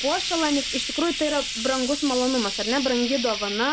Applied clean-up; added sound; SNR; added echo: none; Frying (food); 5 dB; none.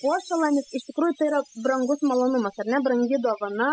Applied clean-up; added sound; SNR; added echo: classical method spectral subtraction.